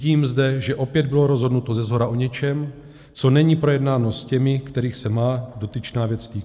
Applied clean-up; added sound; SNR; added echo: none; none; none; none.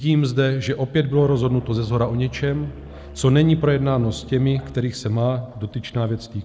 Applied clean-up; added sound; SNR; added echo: none; Musical instrument; 18 dB; none.